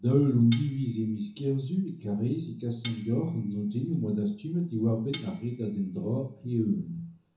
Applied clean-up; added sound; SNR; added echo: none; Cutlery, silverware; 14 dB; reverberation time 0.6 s.